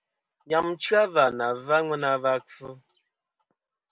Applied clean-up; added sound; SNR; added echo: none; none; none; none.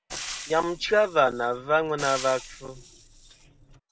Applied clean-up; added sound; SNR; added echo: none; Frying (food); 14 dB; none.